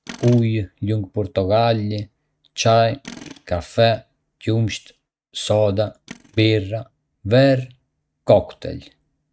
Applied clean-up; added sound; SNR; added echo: neural mask model RNNoise.